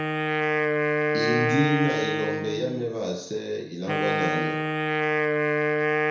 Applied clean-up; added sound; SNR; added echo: none; Wind instrument, woodwind instrument; -4 dB; reverberation time 0.5 s.